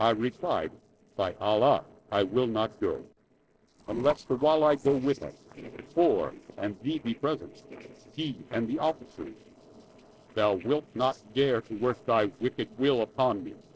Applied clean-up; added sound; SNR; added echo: neural separator model SepFormer DNS4.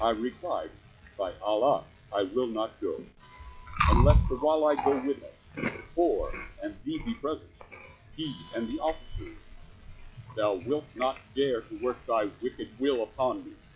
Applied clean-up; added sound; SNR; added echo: classical method log-MMSE.